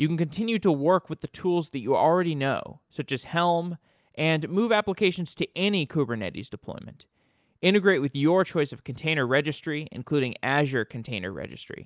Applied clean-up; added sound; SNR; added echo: none; none; none; none.